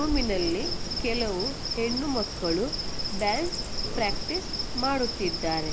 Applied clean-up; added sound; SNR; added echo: none; Insect; 0 dB; none.